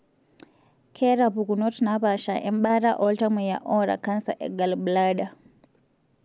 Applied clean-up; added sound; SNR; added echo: none; none; none; none.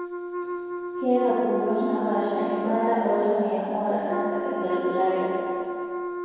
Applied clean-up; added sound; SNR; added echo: none; Wind instrument, woodwind instrument; 6 dB; reverberation time 2.2 s.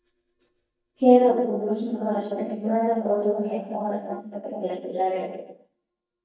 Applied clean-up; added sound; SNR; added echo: neural mask model DeepFilterNet 3.